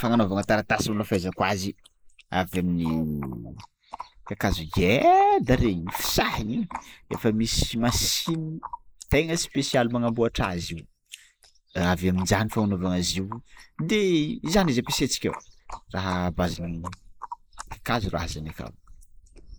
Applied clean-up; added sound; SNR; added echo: neural mask model Resemble Enhance denoiser.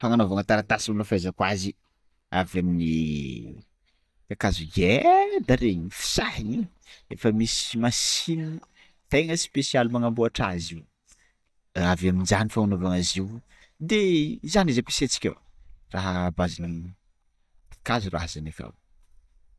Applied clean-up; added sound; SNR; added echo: neural mask model DeepFilterNet 3.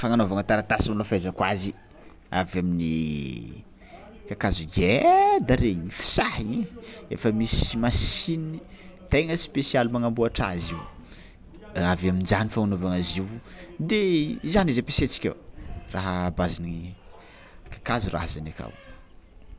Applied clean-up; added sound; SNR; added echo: none; none; none; none.